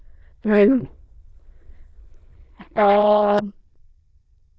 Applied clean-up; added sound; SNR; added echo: neural diffusion model UNIVERSE++.